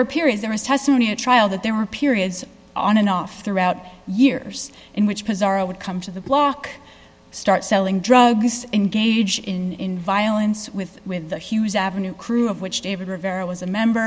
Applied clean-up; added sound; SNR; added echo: none; none; none; none.